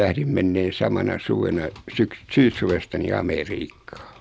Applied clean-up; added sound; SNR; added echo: none; none; none; none.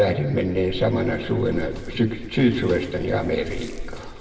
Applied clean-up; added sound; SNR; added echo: none; Dog; 13 dB; reverberation time 1.9 s.